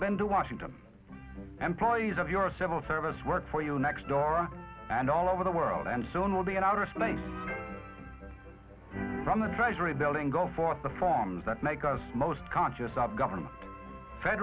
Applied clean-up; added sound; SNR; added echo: none; none; none; none.